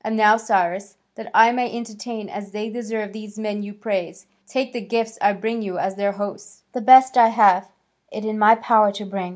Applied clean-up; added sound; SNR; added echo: none; none; none; none.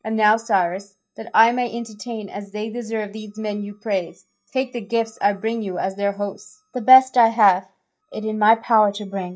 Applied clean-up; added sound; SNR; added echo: neural mask model DeepFilterNet 3.